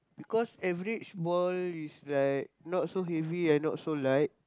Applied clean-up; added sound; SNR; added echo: neural mask model Resemble Enhance denoiser.